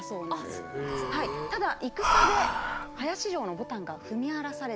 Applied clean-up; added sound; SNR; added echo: none; Breathing; -2 dB; none.